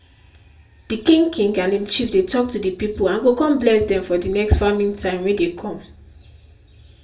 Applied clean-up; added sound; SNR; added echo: none; none; none; reverberation time 0.3 s.